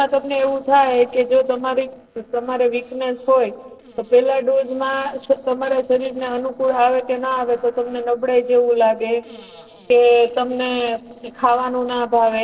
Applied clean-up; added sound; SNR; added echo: neural separator model SepFormer DNS4.